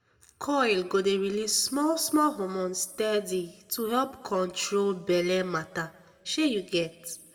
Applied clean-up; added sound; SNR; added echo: none; none; none; reverberation time 1.0 s.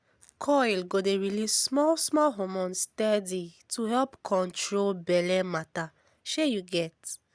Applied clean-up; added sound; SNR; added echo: none; none; none; none.